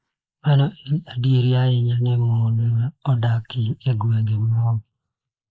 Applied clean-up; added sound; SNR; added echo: neural mask model Resemble Enhance denoiser.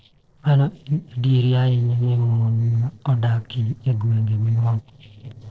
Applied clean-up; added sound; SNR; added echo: neural separator model SepFormer DNS4.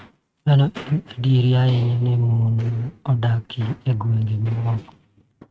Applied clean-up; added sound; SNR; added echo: neural mask model RNNoise.